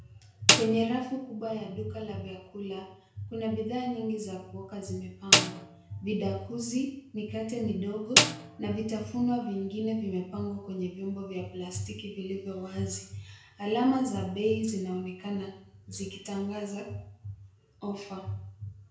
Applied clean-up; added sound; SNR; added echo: none; Snare drum; -4 dB; reverberation time 0.5 s.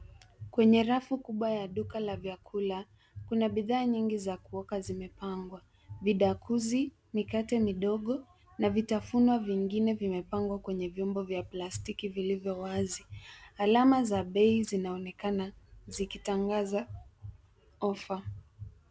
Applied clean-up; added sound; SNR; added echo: none; none; none; none.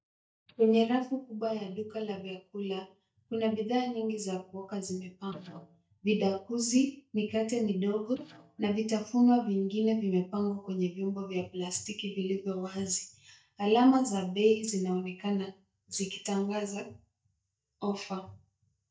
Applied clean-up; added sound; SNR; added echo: neural mask model DeepFilterNet 3.